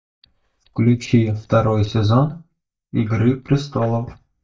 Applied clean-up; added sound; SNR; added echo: neural mask model DeepFilterNet 3.